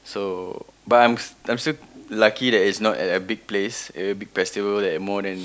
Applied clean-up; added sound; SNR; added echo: none; none; none; none.